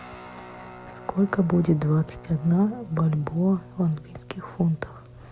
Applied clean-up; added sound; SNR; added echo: none; Guitar; 19 dB; none.